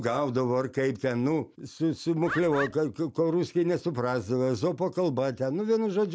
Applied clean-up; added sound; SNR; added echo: none; Bird; 8 dB; none.